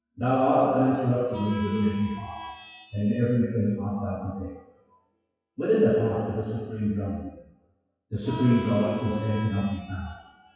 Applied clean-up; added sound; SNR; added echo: classical method WPE with log-MMSE.